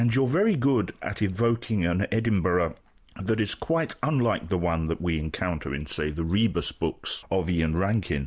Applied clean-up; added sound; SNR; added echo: none; none; none; none.